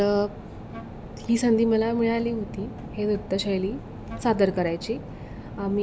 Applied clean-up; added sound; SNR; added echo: none; Wind instrument, woodwind instrument; 19 dB; none.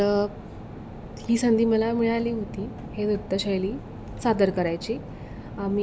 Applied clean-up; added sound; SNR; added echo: none; none; none; none.